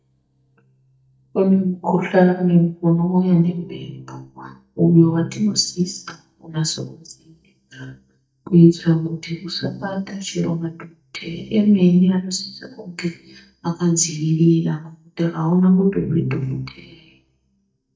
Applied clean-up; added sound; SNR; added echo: neural mask model DeepFilterNet 3.